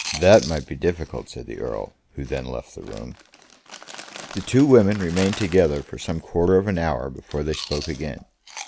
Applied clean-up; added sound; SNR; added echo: none; Chewing, mastication; 16 dB; none.